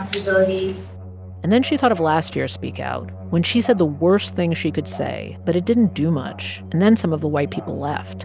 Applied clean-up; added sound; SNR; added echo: none; none; none; none.